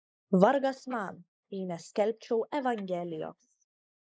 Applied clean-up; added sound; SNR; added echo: neural mask model Resemble Enhance denoiser.